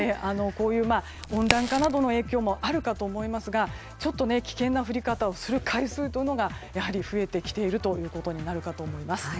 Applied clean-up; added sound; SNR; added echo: none; Crack; 4 dB; none.